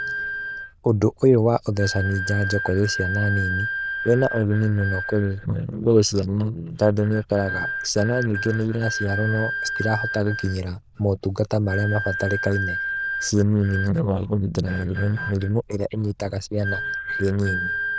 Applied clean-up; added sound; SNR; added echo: neural diffusion model UNIVERSE++.